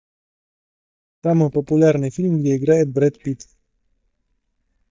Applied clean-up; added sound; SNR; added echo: neural mask model DeepFilterNet 3.